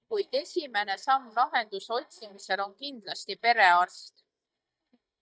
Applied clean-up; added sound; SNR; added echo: neural mask model DeepFilterNet 3.